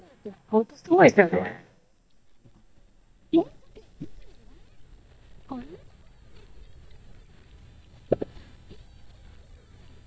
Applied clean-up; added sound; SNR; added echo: neural mask model DeepFilterNet 3.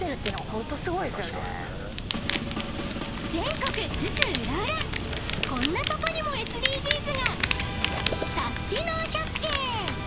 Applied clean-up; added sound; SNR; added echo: none; Fire; 0 dB; none.